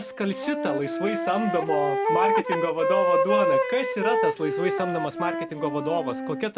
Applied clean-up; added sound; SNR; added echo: none; Wind instrument, woodwind instrument; -2 dB; none.